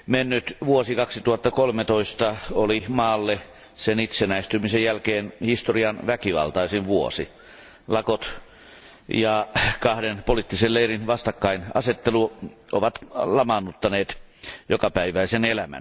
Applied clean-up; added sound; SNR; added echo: none; none; none; none.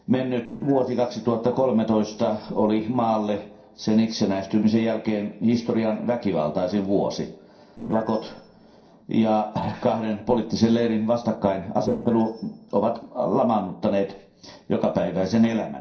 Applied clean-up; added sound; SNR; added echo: neural separator model SepFormer DNS4.